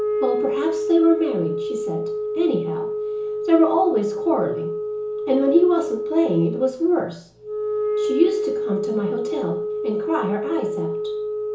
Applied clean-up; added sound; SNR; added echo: none; Wind instrument, woodwind instrument; 3 dB; reverberation time 0.7 s.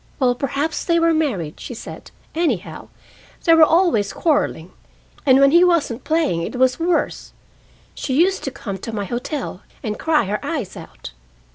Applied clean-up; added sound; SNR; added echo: none; none; none; none.